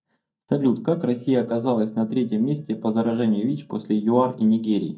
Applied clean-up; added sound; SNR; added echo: neural mask model DeepFilterNet 3.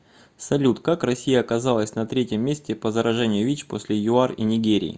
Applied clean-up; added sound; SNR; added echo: none; none; none; none.